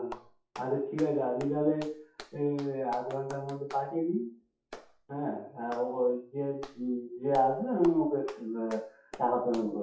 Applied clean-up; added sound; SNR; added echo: classical method WPE with log-MMSE.